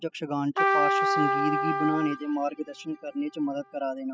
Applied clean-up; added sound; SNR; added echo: classical method spectral subtraction.